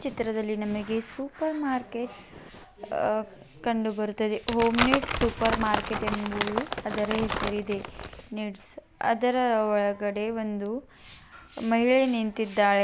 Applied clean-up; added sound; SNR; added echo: none; Crumpling, crinkling; 3 dB; none.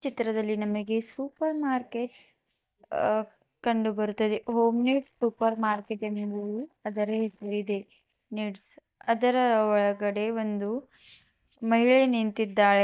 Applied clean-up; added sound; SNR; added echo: neural mask model DeepFilterNet 3.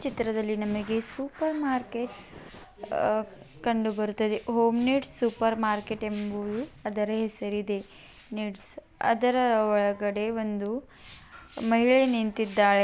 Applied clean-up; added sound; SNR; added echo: none; none; none; none.